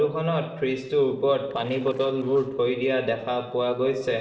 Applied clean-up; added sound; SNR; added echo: neural separator model SepFormer DNS4.